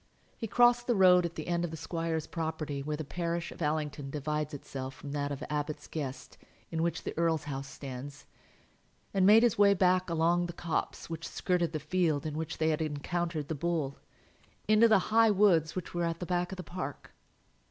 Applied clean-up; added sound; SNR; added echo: none; none; none; none.